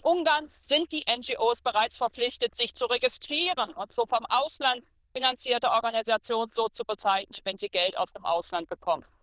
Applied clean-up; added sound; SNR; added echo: neural diffusion model UNIVERSE++.